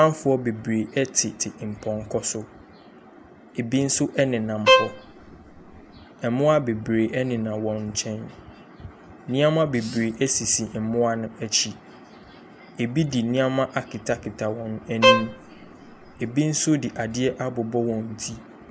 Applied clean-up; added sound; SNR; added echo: none; Bowed string instrument; -3 dB; none.